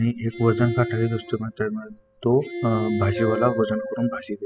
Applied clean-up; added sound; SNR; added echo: classical method spectral subtraction.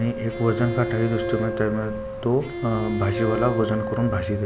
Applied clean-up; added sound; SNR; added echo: none; Bowed string instrument + Wind instrument, woodwind instrument; 5 dB; none.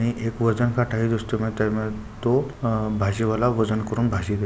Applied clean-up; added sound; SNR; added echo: none; none; none; none.